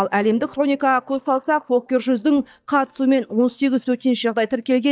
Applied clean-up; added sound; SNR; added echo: neural mask model DeepFilterNet 3.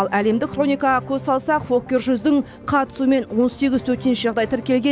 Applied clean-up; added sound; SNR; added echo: none; none; none; none.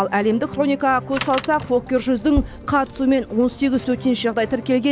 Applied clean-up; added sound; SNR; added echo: none; Tap + Bicycle; 13 dB; none.